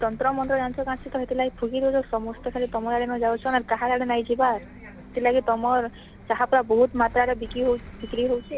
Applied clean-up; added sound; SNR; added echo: none; Bus; 18 dB; none.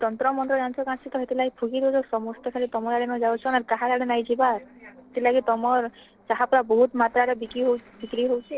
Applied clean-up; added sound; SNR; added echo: neural separator model SepFormer DNS4.